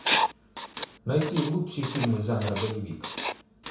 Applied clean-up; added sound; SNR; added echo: none; Writing; 3 dB; reverberation time 0.6 s.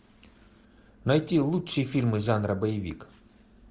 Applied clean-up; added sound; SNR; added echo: none; none; none; none.